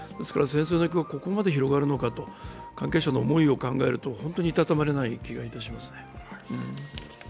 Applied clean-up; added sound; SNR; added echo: none; none; none; none.